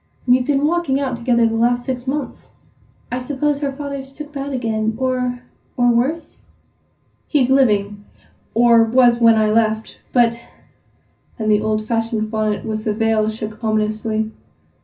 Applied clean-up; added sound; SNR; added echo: none; none; none; reverberation time 0.4 s.